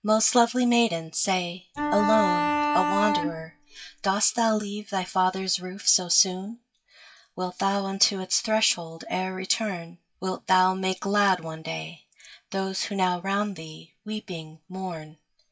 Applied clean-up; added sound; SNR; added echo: classical method WPE with log-MMSE.